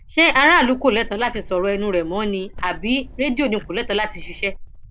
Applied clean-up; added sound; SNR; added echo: none; Cricket + Tick-tock; 13 dB; none.